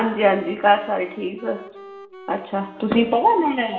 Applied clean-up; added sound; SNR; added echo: none; Wind instrument, woodwind instrument; 20 dB; reverberation time 0.7 s.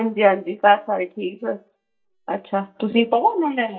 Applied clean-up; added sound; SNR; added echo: neural mask model DeepFilterNet 3.